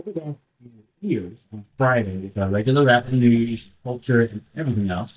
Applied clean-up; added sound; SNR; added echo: neural mask model DeepFilterNet 3.